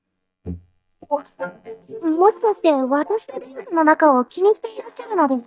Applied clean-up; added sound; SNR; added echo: neural mask model DeepFilterNet 3.